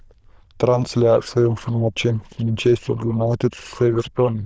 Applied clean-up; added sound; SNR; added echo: neural diffusion model UNIVERSE++.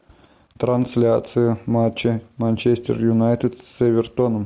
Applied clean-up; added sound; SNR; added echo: none; none; none; none.